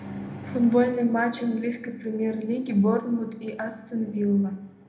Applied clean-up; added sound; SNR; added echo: none; none; none; reverberation time 0.8 s.